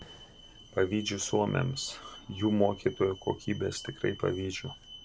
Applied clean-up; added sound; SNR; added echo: none; Alarm; 18 dB; none.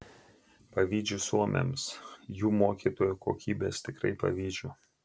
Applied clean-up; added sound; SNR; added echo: none; none; none; none.